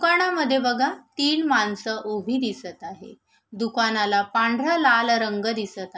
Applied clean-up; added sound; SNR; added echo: none; none; none; none.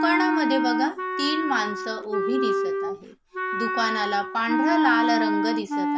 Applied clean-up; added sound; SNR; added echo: none; Wind instrument, woodwind instrument; -2 dB; none.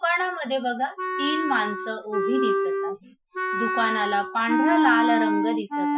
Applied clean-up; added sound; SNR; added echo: classical method Wiener filter.